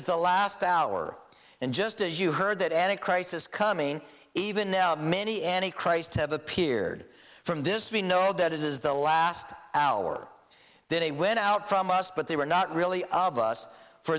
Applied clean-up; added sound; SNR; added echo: none; none; none; none.